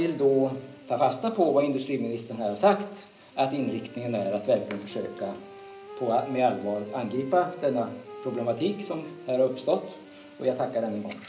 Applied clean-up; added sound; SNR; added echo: none; Wind instrument, woodwind instrument; 19 dB; reverberation time 0.5 s.